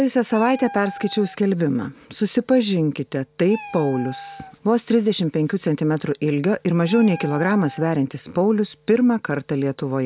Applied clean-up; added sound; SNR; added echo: none; Meow; 19 dB; none.